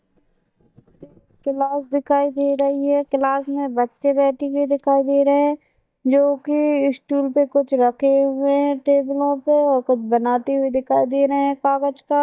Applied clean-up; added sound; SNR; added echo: neural mask model DeepFilterNet 3.